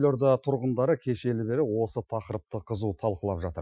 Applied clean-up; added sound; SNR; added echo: classical method Wiener filter.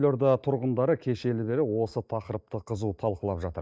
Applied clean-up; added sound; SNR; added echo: neural mask model DeepFilterNet 3.